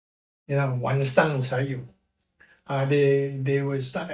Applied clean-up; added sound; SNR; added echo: neural mask model DeepFilterNet 3.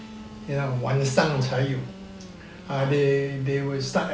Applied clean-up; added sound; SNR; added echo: none; Dog + Sawing / Engine; 16 dB; none.